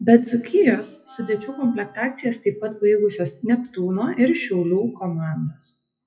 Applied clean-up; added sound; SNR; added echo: classical method WPE with log-MMSE.